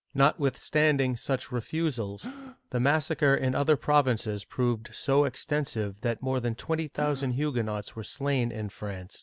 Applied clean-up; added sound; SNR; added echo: none; Gasp; 19 dB; none.